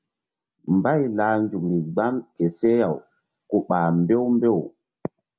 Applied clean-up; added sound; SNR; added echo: none; none; none; none.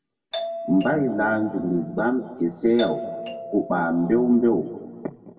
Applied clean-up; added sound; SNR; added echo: none; Doorbell; 12 dB; reverberation time 1.7 s.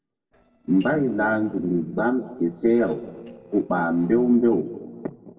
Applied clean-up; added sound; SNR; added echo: neural separator model SepFormer DNS4.